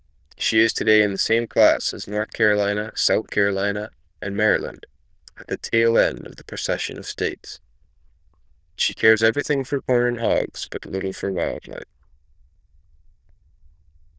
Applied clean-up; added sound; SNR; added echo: neural diffusion model UNIVERSE++.